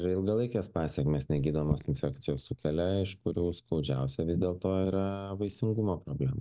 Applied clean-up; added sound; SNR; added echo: neural mask model DeepFilterNet 3.